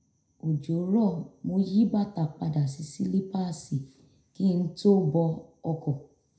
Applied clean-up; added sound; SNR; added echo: none; none; none; reverberation time 0.5 s.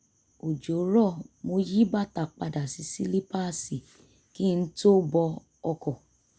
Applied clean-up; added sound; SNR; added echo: none; none; none; none.